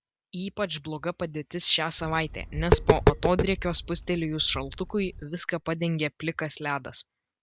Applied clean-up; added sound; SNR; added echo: none; Tap; -1 dB; none.